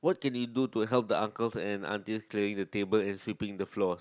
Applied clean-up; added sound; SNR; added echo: none; none; none; none.